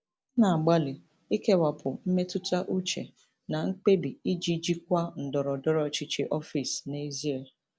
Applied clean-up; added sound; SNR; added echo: none; none; none; none.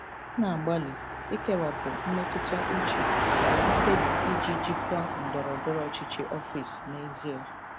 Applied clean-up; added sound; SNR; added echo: none; Car passing by; -3 dB; none.